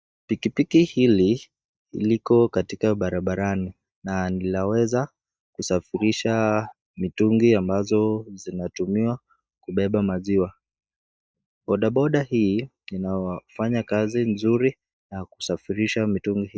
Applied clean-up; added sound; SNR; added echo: neural mask model DeepFilterNet 3.